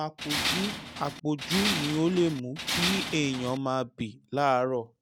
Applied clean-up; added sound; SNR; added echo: none; Tools; 3 dB; none.